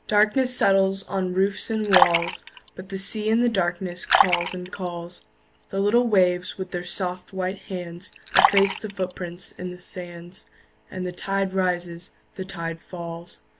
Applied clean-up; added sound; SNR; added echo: none; Fill (with liquid); 1 dB; none.